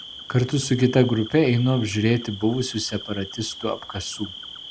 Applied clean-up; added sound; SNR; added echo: none; Cricket; 16 dB; none.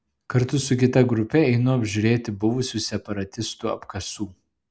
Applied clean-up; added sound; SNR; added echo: none; none; none; none.